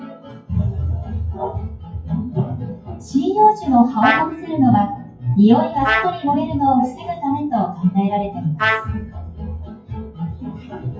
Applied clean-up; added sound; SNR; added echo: classical method WPE with log-MMSE.